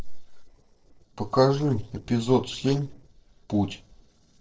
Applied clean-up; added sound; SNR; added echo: neural separator model SepFormer DNS4.